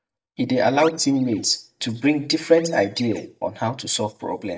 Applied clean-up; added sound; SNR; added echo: neural mask model DeepFilterNet 3.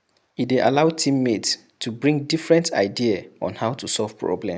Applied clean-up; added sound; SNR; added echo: none; none; none; none.